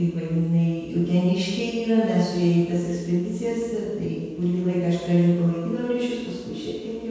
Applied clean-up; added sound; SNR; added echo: none; none; none; reverberation time 1.2 s.